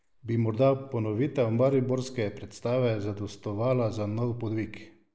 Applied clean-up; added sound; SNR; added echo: neural mask model Resemble Enhance denoiser.